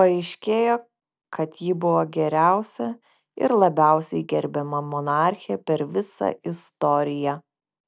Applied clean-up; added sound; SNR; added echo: none; none; none; none.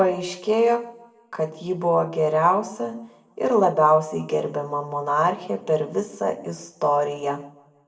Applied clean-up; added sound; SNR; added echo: none; none; none; reverberation time 0.6 s.